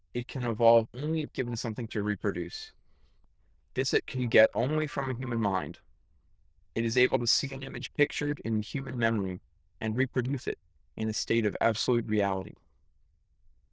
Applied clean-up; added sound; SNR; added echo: neural diffusion model UNIVERSE++.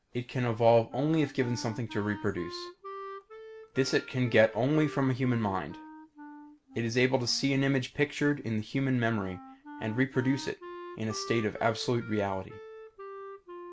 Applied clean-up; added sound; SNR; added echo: none; Wind instrument, woodwind instrument; 16 dB; none.